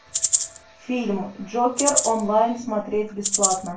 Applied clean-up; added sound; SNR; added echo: none; Rattle (instrument); -2 dB; reverberation time 0.3 s.